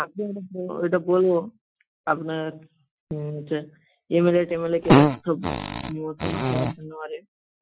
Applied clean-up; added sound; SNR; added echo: classical method Wiener filter.